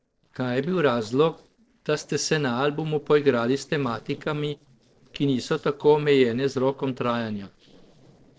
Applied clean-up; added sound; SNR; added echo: neural separator model SepFormer DNS4.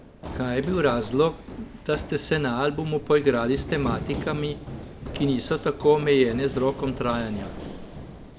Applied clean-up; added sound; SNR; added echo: none; Run; 11 dB; none.